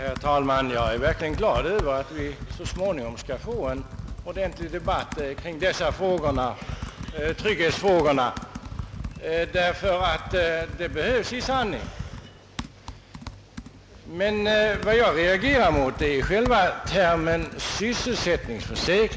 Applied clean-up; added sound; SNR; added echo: none; Computer keyboard; 10 dB; none.